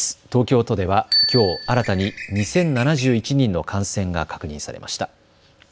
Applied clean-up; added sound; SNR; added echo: none; Bird + Bicycle bell; 9 dB; none.